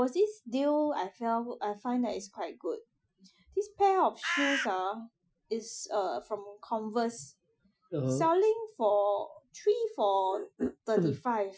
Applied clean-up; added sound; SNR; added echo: classical method Wiener filter.